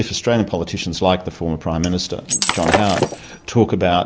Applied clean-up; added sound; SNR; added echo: none; Shatter; 2 dB; none.